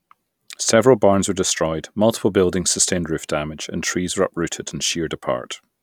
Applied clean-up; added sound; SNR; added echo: none; none; none; none.